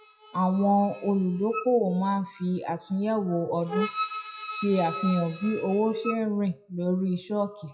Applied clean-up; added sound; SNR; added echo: classical method WPE with log-MMSE.